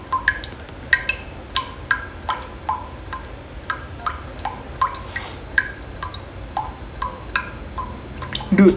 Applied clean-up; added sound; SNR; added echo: none; Drip / Rain; 1 dB; none.